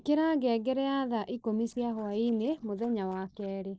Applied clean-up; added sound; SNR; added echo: neural separator model SepFormer DNS4.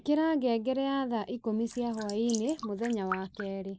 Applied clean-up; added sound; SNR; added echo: neural mask model Resemble Enhance denoiser.